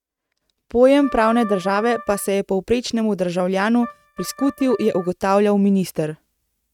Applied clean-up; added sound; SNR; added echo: neural mask model RNNoise.